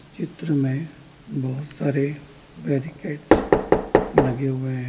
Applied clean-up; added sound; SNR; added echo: none; Knock; -2 dB; reverberation time 1.0 s.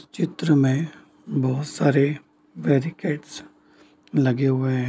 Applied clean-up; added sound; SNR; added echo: none; none; none; none.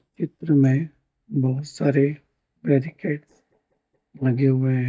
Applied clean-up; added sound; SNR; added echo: neural mask model DeepFilterNet 3.